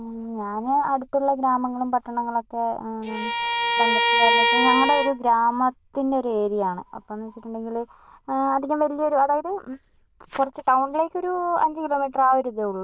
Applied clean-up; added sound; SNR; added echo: neural diffusion model UNIVERSE++.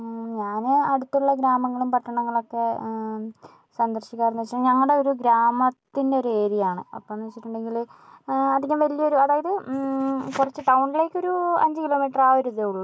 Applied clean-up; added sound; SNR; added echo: none; none; none; none.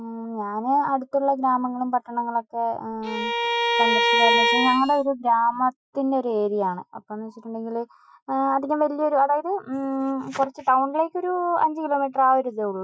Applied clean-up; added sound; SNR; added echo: classical method Wiener filter.